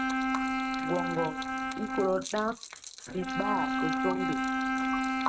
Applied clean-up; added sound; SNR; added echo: neural mask model RNNoise.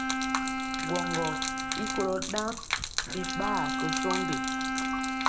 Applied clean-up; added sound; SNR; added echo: none; Bowed string instrument + Gurgling / Liquid; -5 dB; none.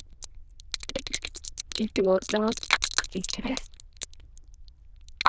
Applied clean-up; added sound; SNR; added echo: neural diffusion model UNIVERSE++.